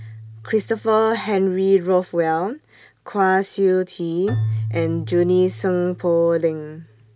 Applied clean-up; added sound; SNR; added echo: none; Keyboard (musical); 11 dB; none.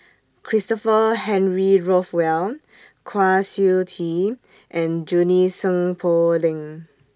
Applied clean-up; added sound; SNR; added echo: none; none; none; none.